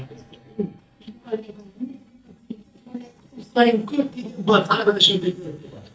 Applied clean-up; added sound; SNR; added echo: neural mask model DeepFilterNet 3.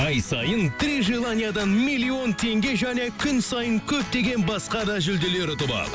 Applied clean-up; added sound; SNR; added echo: none; none; none; none.